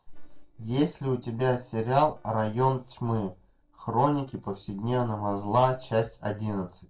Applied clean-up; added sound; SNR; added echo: neural separator model SepFormer DNS4.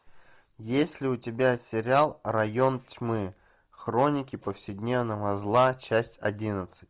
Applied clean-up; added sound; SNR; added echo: none; none; none; none.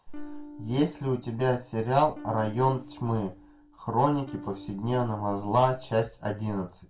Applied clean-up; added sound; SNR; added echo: none; Electric guitar / Strum; 18 dB; reverberation time 0.2 s.